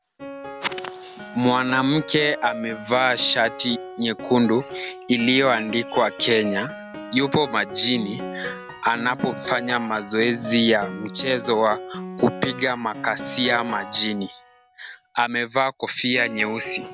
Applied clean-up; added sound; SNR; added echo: none; Piano; 12 dB; none.